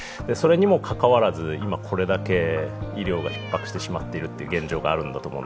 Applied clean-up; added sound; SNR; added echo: none; Cat; 17 dB; none.